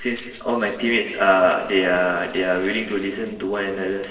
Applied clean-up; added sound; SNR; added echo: neural separator model SepFormer DNS4.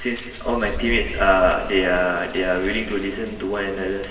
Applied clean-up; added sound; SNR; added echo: none; Scissors; 10 dB; reverberation time 2.0 s.